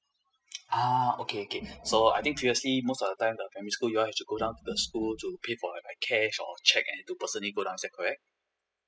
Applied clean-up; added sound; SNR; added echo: classical method spectral subtraction.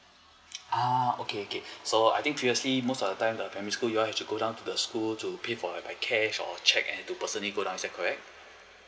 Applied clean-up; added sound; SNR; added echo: none; none; none; none.